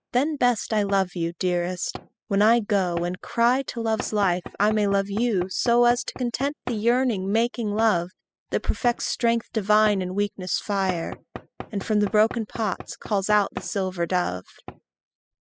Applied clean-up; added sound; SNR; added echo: classical method spectral subtraction.